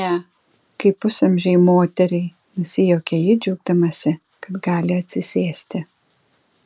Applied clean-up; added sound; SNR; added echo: none; none; none; none.